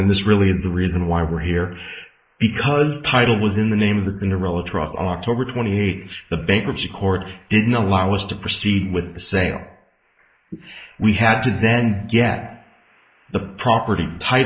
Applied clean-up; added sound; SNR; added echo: neural mask model Resemble Enhance denoiser.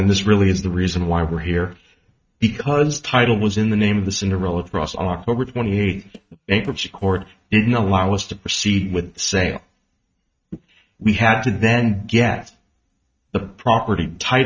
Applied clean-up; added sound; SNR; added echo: neural mask model RNNoise.